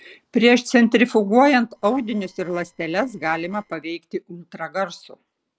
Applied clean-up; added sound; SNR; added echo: neural separator model SepFormer DNS4.